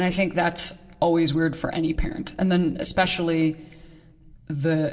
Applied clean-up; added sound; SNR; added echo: neural separator model SepFormer DNS4.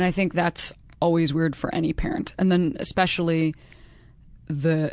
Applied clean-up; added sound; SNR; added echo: none; none; none; none.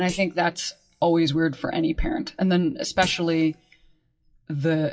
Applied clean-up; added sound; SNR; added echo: classical method WPE with log-MMSE.